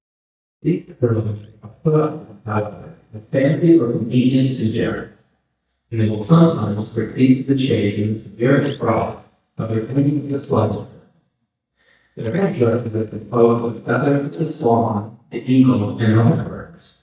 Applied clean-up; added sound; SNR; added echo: neural mask model DeepFilterNet 3.